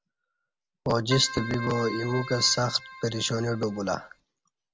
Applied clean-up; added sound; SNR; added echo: none; Keyboard (musical); 11 dB; none.